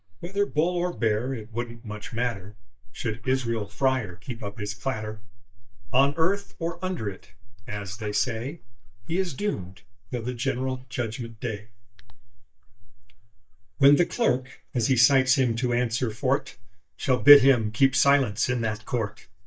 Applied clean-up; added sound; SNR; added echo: neural mask model DeepFilterNet 3.